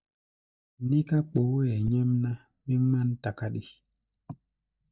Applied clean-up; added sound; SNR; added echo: neural mask model DeepFilterNet 3.